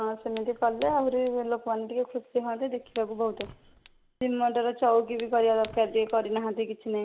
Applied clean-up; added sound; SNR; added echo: none; Fire; 19 dB; none.